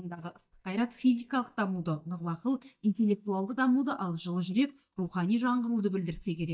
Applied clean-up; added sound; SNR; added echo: neural mask model DeepFilterNet 3.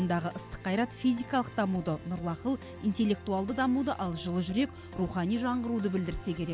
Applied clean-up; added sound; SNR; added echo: none; none; none; none.